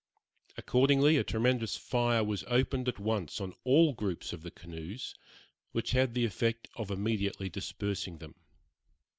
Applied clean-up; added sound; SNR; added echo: none; none; none; none.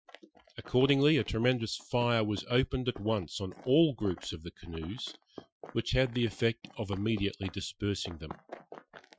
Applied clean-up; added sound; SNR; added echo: classical method Wiener filter.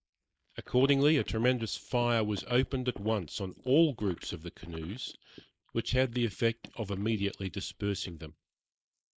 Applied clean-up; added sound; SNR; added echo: neural mask model Resemble Enhance denoiser.